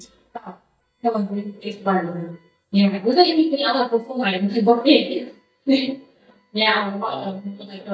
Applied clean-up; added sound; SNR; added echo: neural mask model DeepFilterNet 3.